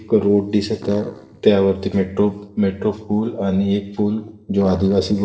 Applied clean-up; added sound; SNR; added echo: neural separator model SepFormer DNS4.